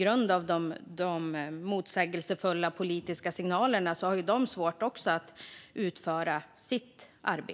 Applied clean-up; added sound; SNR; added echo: none; none; none; none.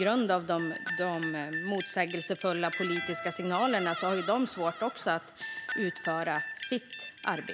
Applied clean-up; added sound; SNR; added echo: none; Guitar; 8 dB; none.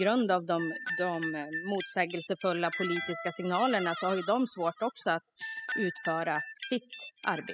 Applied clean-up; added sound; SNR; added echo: classical method spectral subtraction.